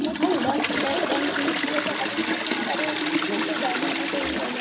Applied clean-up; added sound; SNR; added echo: none; Toilet flush; -4 dB; reverberation time 0.5 s.